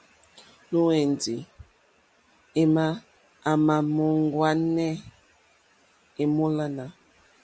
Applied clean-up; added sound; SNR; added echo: none; none; none; none.